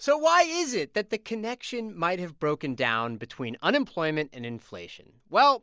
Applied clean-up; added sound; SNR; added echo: none; none; none; none.